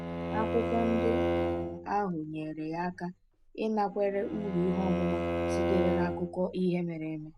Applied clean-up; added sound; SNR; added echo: none; Bowed string instrument; 1 dB; none.